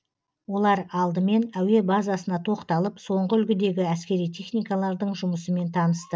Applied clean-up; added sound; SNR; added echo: none; none; none; none.